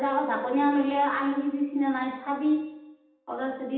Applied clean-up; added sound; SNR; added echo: none; Mallet percussion; 14 dB; reverberation time 0.8 s.